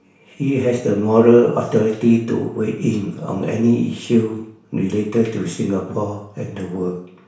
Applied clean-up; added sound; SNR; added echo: none; none; none; reverberation time 0.6 s.